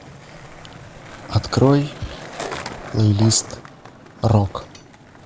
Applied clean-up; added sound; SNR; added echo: none; Skateboard; 14 dB; none.